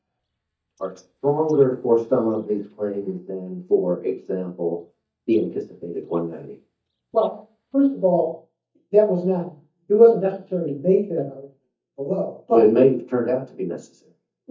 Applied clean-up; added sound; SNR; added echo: neural mask model DeepFilterNet 3.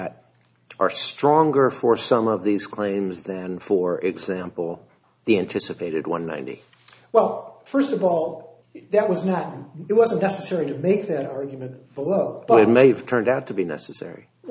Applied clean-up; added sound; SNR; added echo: none; none; none; none.